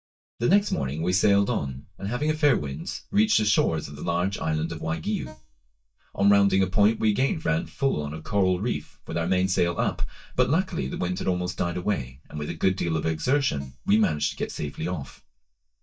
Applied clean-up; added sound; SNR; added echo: neural mask model DeepFilterNet 3.